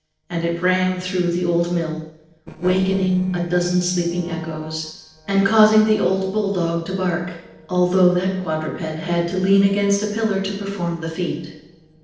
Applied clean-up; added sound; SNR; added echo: neural separator model SepFormer DNS4.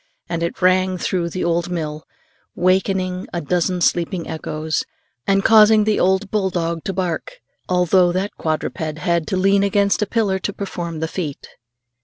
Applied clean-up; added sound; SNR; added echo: none; none; none; none.